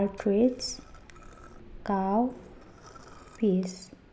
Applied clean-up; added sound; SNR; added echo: none; Liquid; 19 dB; none.